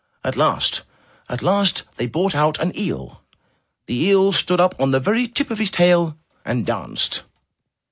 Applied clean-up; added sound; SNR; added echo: none; none; none; none.